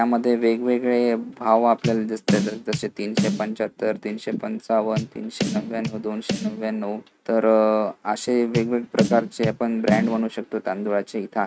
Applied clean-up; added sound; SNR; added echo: neural mask model RNNoise.